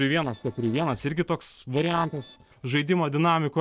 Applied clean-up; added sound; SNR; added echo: neural separator model SepFormer DNS4.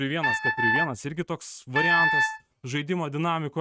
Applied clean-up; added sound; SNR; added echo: neural mask model RNNoise.